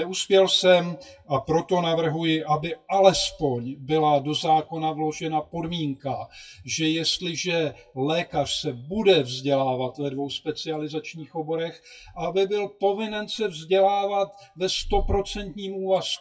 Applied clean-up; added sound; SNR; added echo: classical method WPE with log-MMSE.